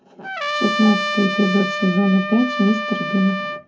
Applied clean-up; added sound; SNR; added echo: none; Trumpet; 5 dB; reverberation time 0.3 s.